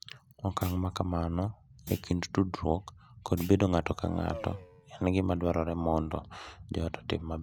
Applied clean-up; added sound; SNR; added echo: none; Race car, auto racing + Thump, thud; 16 dB; none.